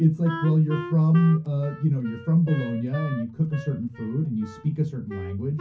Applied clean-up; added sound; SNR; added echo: none; Wind instrument, woodwind instrument; 15 dB; reverberation time 0.3 s.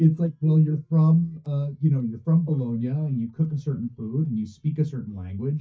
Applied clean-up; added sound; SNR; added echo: neural mask model DeepFilterNet 3.